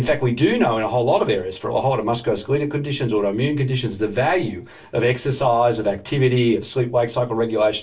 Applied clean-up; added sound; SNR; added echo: none; none; none; reverberation time 0.2 s.